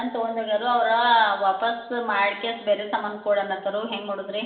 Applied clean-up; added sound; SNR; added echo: none; none; none; reverberation time 1.0 s.